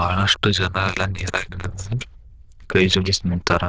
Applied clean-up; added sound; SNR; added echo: neural diffusion model UNIVERSE++.